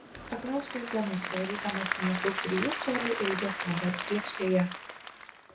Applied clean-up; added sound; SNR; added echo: none; Applause / Crowd; 4 dB; none.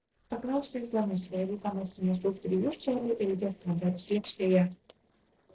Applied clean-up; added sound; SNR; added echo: neural separator model SepFormer DNS4.